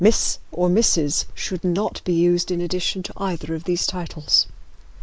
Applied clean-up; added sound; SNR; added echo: neural mask model Resemble Enhance denoiser.